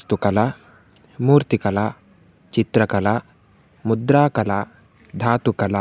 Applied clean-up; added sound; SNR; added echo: none; none; none; none.